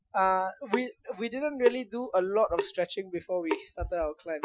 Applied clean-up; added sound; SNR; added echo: classical method Wiener filter.